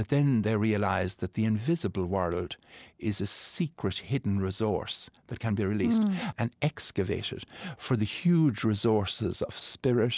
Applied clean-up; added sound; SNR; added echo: none; none; none; none.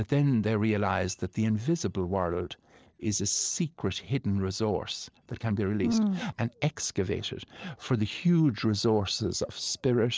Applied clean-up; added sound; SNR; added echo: neural separator model SepFormer DNS4.